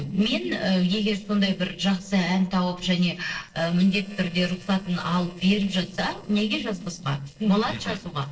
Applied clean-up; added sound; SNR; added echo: neural separator model SepFormer DNS4.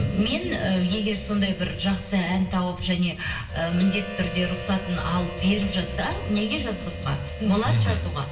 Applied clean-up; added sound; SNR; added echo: none; Harmonica; 14 dB; reverberation time 0.7 s.